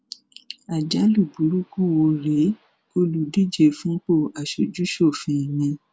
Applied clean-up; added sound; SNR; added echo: none; none; none; none.